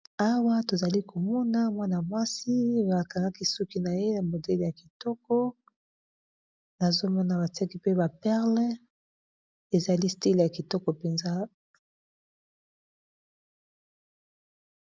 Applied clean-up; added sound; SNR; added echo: none; none; none; none.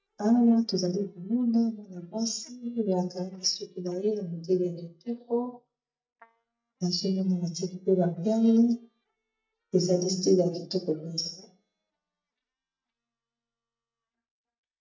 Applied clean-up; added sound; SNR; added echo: neural mask model DeepFilterNet 3.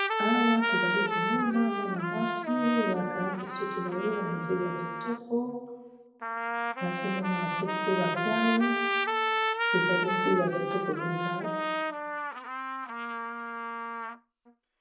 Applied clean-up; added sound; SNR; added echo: none; Trumpet; 0 dB; reverberation time 0.9 s.